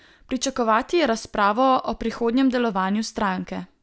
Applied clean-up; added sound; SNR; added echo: none; none; none; none.